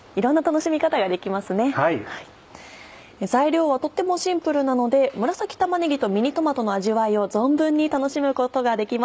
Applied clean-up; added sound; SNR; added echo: none; none; none; none.